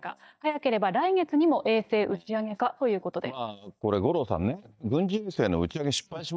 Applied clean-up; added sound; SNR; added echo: neural mask model DeepFilterNet 3.